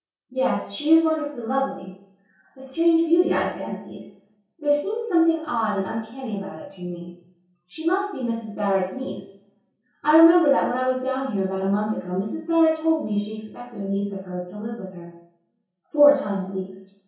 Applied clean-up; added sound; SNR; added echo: none; none; none; reverberation time 0.6 s.